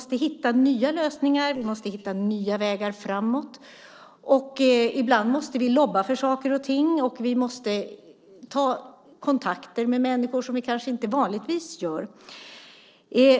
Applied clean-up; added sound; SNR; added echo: neural separator model SepFormer DNS4.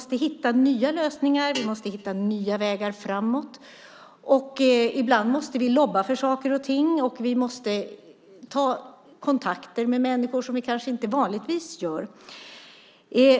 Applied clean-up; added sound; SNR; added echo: none; Guitar; 20 dB; none.